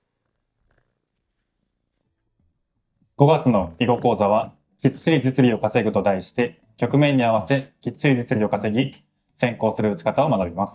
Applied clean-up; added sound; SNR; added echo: neural mask model DeepFilterNet 3.